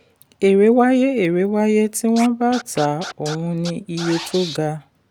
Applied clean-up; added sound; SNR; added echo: none; Scratching (performance technique); 15 dB; none.